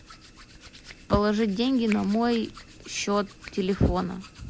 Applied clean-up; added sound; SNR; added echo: none; Hands; 19 dB; none.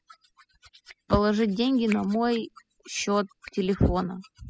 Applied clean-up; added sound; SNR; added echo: classical method spectral subtraction.